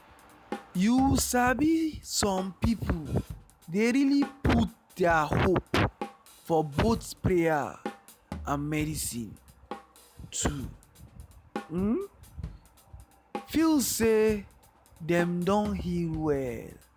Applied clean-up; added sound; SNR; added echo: none; Drum kit; 16 dB; none.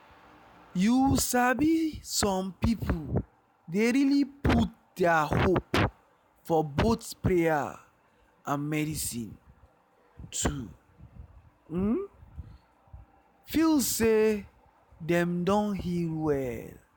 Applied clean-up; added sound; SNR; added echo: none; none; none; none.